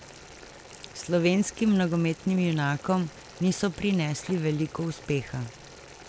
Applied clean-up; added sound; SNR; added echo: none; Boiling; 19 dB; none.